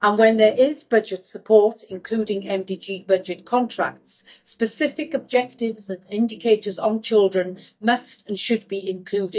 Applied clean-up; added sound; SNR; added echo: neural mask model DeepFilterNet 3.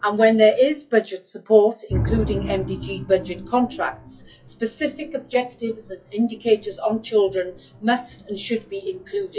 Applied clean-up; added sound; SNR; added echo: classical method WPE with log-MMSE.